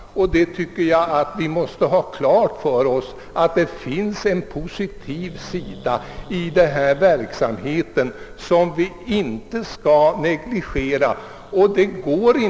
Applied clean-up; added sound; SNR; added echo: none; Growling; 19 dB; none.